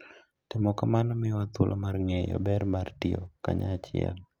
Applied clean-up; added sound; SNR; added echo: none; none; none; none.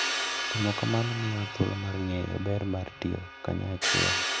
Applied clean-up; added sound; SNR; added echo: none; Crash cymbal; 2 dB; none.